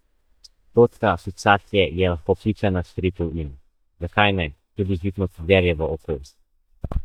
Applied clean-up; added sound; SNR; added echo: neural mask model DeepFilterNet 3.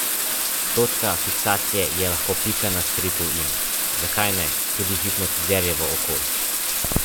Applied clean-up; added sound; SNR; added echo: none; Bathtub (filling or washing); -5 dB; none.